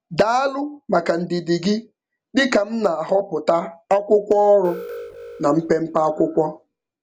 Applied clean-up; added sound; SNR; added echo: none; Alarm; 17 dB; none.